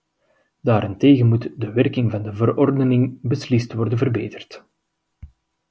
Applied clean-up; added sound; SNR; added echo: none; none; none; none.